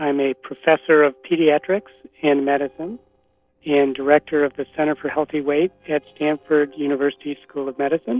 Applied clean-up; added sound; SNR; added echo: neural separator model SepFormer DNS4.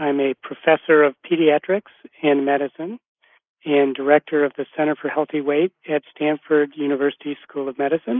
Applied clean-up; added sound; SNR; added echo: neural mask model Resemble Enhance denoiser.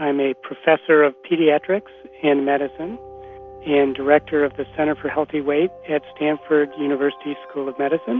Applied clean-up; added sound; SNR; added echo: none; none; none; none.